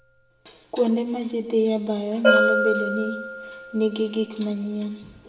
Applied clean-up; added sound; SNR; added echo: none; Bell; 2 dB; reverberation time 0.8 s.